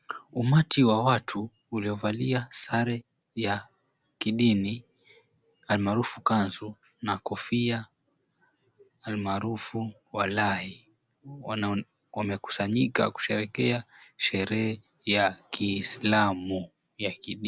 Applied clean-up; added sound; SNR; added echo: none; none; none; none.